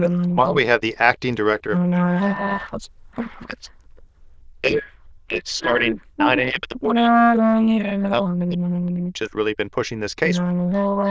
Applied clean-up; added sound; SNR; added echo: neural diffusion model UNIVERSE++.